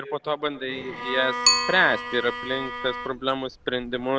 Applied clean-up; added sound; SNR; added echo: none; Bicycle + Bowed string instrument; 2 dB; none.